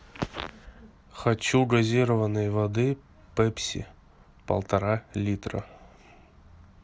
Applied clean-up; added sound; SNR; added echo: none; none; none; none.